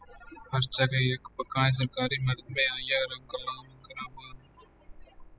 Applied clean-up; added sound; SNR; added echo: classical method spectral subtraction.